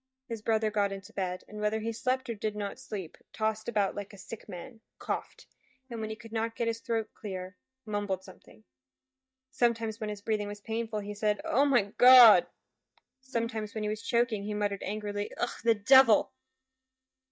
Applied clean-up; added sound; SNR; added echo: neural mask model DeepFilterNet 3.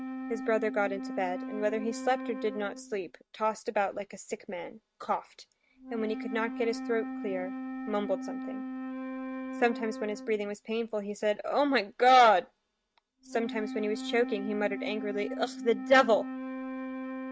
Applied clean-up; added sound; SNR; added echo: neural mask model RNNoise.